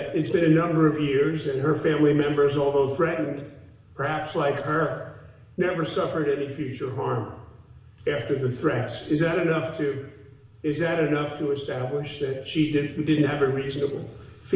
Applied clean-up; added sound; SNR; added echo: none; none; none; reverberation time 0.9 s.